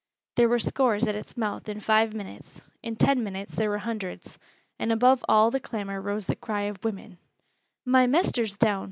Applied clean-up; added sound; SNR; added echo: none; none; none; none.